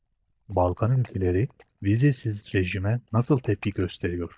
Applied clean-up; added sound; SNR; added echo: neural mask model DeepFilterNet 3.